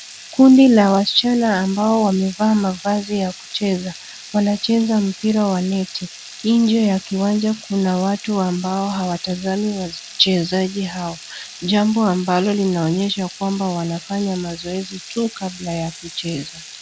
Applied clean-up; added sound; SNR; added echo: none; Water tap, faucet / Liquid; 18 dB; none.